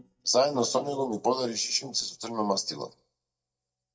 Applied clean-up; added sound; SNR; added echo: neural mask model DeepFilterNet 3.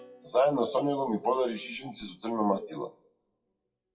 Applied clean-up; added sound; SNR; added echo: classical method WPE with log-MMSE.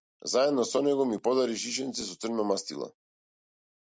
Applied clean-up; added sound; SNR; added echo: none; none; none; none.